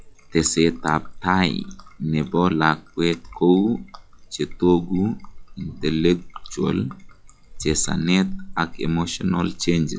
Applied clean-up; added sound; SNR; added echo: classical method log-MMSE.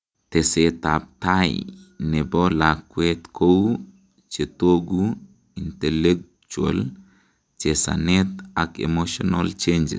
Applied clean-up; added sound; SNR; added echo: none; none; none; none.